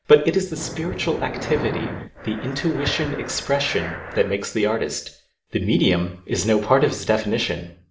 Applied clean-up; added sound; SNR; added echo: none; Breathing; 9 dB; reverberation time 0.6 s.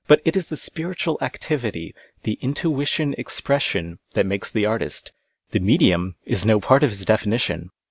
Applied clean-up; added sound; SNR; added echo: none; none; none; none.